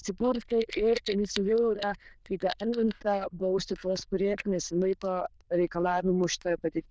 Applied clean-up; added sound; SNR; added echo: neural diffusion model UNIVERSE++.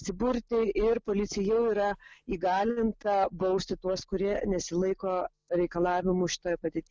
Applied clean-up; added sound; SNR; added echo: none; none; none; none.